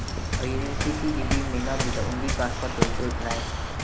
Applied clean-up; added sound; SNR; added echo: none; Waves, surf; -5 dB; none.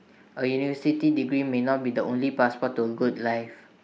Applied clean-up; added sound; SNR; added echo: none; none; none; none.